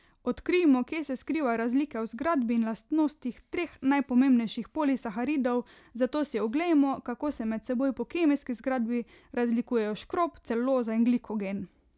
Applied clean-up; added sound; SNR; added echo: none; none; none; none.